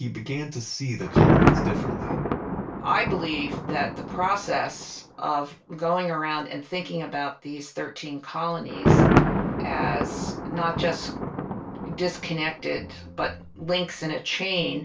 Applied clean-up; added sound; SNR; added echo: none; Thunder; -3 dB; reverberation time 0.3 s.